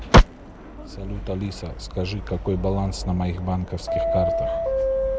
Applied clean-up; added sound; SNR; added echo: none; Subway, metro, underground; 5 dB; none.